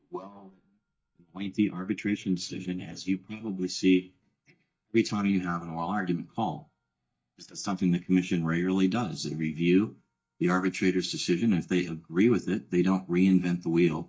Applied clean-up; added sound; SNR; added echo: neural mask model DeepFilterNet 3.